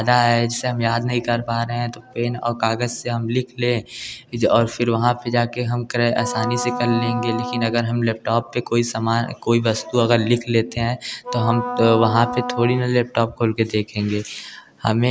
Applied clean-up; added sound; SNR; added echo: none; Wind instrument, woodwind instrument; 8 dB; none.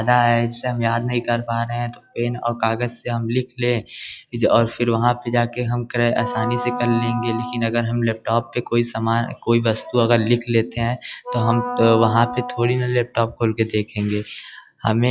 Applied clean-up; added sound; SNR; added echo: classical method log-MMSE.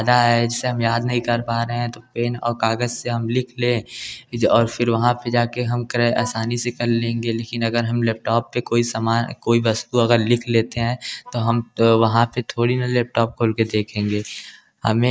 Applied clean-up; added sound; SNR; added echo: neural mask model DeepFilterNet 3.